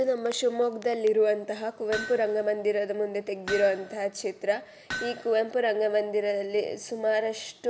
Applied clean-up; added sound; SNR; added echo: none; Hammer; 14 dB; none.